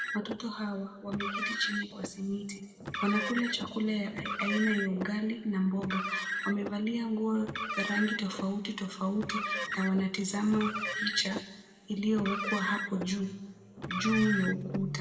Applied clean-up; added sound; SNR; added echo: none; Car; 6 dB; reverberation time 1.2 s.